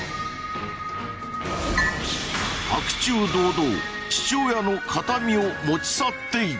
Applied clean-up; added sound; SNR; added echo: none; none; none; none.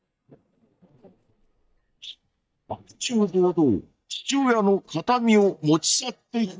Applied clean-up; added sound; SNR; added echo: neural mask model DeepFilterNet 3.